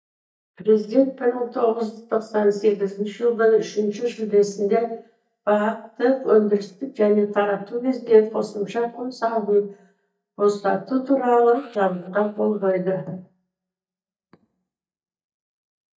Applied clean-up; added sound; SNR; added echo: neural mask model DeepFilterNet 3.